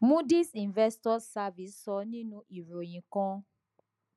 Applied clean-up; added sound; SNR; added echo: none; none; none; none.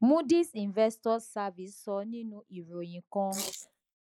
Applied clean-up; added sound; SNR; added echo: neural mask model Resemble Enhance denoiser.